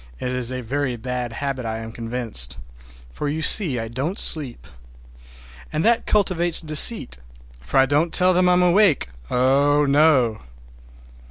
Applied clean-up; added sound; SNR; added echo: none; none; none; none.